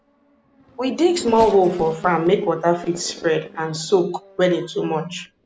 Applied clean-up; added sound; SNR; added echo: none; Race car, auto racing / Accelerating, revving, vroom; 16 dB; none.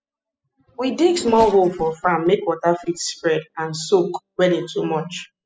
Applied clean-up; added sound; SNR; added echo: classical method spectral subtraction.